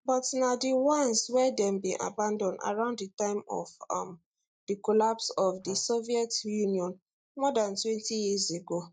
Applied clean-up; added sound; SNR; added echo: neural mask model DeepFilterNet 3.